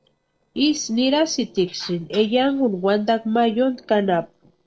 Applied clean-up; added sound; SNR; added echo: neural separator model SepFormer DNS4.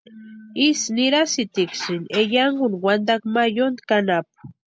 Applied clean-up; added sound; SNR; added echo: none; none; none; none.